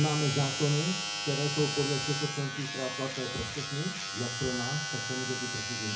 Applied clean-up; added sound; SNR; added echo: none; Domestic sounds, home sounds; 3 dB; reverberation time 0.4 s.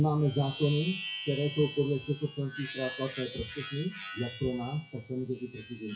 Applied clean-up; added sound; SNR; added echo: classical method WPE with log-MMSE.